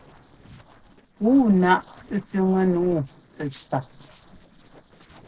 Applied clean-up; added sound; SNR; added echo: neural separator model SepFormer DNS4.